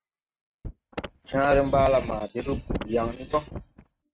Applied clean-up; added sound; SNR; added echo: neural mask model RNNoise.